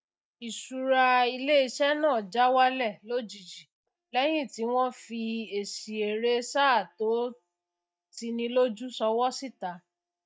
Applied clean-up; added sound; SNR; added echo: neural mask model DeepFilterNet 3.